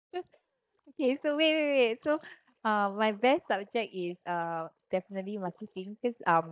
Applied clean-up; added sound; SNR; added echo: neural mask model DeepFilterNet 3.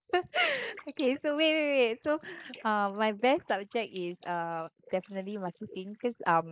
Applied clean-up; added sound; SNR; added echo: neural mask model Resemble Enhance denoiser.